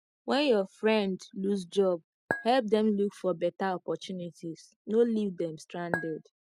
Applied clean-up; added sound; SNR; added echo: none; Chink, clink; 7 dB; none.